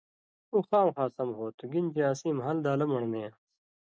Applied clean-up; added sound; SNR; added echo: none; none; none; none.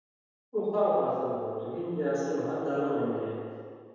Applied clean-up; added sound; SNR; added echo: none; none; none; reverberation time 1.9 s.